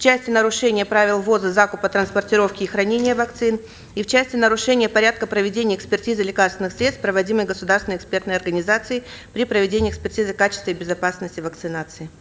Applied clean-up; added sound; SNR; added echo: none; none; none; none.